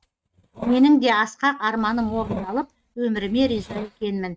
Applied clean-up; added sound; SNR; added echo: neural mask model RNNoise.